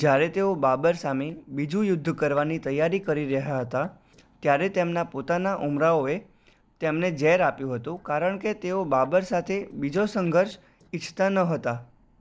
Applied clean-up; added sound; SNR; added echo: neural separator model SepFormer DNS4.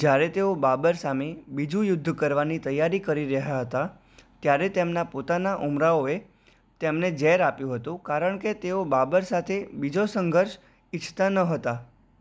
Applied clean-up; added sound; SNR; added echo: none; none; none; none.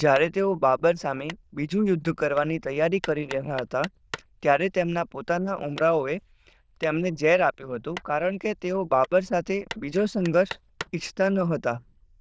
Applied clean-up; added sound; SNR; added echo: neural diffusion model UNIVERSE++.